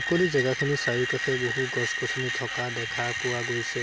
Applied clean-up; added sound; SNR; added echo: none; Screech; 2 dB; none.